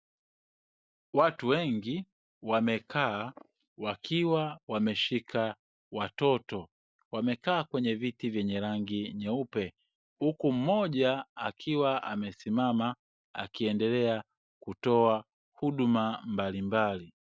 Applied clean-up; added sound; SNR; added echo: none; none; none; none.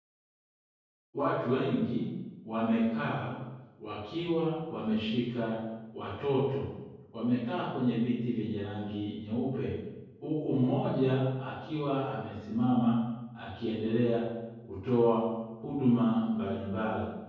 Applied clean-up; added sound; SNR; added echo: none; none; none; reverberation time 1.3 s.